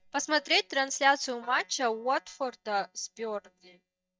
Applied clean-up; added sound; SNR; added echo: neural mask model DeepFilterNet 3.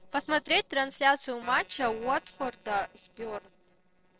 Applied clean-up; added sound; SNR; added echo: neural separator model SepFormer DNS4.